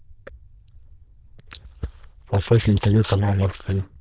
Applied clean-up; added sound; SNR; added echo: neural diffusion model UNIVERSE++.